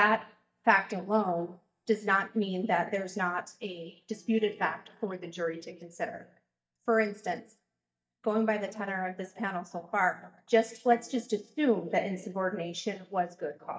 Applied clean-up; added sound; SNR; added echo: neural mask model DeepFilterNet 3.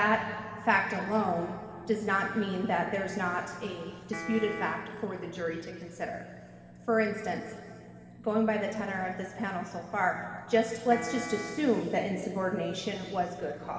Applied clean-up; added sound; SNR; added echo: none; Piano; 9 dB; reverberation time 2.1 s.